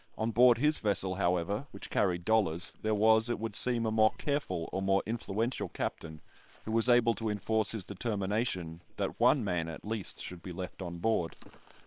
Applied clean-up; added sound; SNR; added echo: neural separator model SepFormer WHAM!.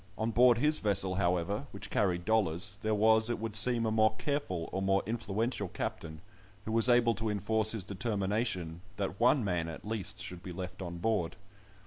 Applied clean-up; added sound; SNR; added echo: none; none; none; none.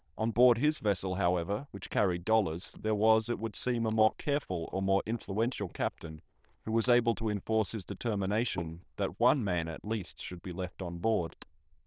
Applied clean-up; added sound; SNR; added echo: neural diffusion model UNIVERSE++.